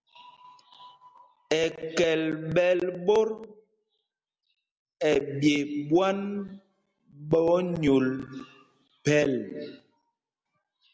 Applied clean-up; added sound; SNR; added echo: none; none; none; none.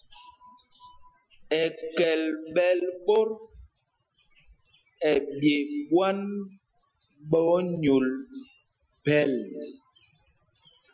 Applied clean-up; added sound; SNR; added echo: classical method Wiener filter.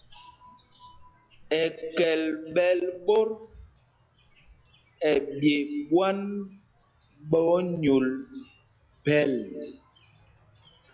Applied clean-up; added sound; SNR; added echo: classical method log-MMSE.